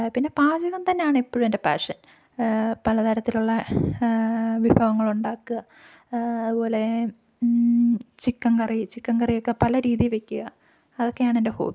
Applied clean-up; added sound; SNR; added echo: none; none; none; none.